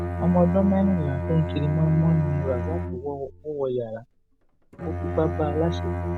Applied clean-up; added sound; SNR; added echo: none; Bowed string instrument; 4 dB; none.